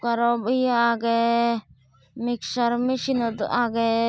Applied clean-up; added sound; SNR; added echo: none; none; none; none.